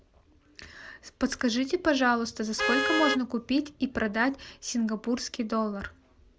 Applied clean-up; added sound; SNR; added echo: none; Vehicle horn, car horn, honking; 5 dB; none.